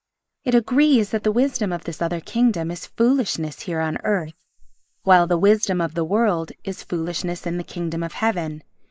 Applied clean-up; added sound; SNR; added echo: neural mask model Resemble Enhance denoiser.